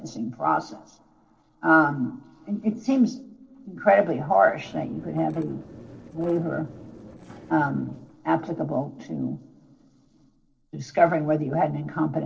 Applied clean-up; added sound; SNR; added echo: neural separator model SepFormer DNS4.